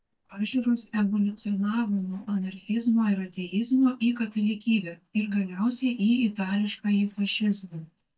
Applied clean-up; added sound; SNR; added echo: neural mask model DeepFilterNet 3.